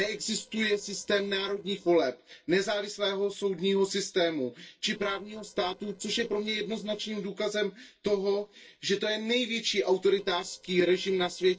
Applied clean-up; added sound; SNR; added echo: neural separator model SepFormer DNS4.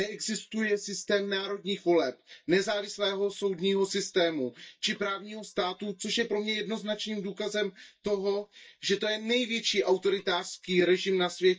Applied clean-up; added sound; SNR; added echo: neural mask model DeepFilterNet 3.